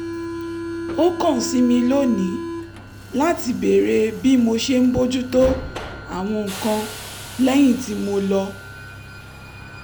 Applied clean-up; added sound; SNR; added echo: none; Subway, metro, underground; 11 dB; none.